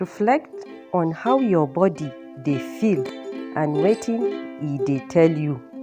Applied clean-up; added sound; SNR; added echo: none; Plucked string instrument; 9 dB; none.